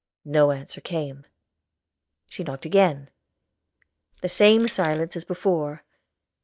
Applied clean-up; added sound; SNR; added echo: neural mask model DeepFilterNet 3.